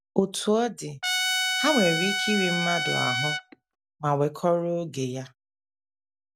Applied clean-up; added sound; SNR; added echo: none; Trumpet; 0 dB; none.